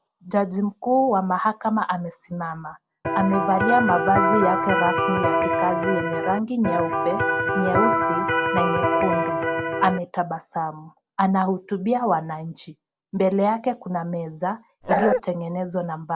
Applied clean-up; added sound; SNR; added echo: none; Bark + Electric guitar; -2 dB; none.